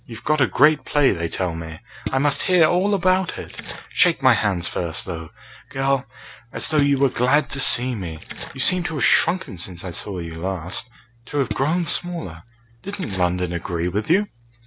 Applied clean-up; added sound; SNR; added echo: none; Splash, splatter; 18 dB; none.